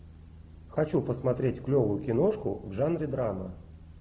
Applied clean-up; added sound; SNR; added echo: none; none; none; none.